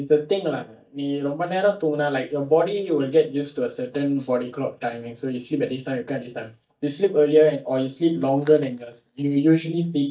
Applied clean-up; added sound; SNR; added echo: neural mask model DeepFilterNet 3.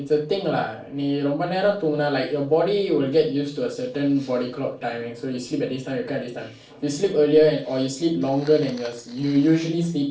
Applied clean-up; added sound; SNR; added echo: neural separator model SepFormer DNS4.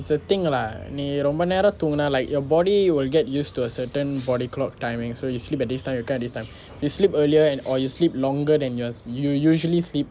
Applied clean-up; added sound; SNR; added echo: none; none; none; none.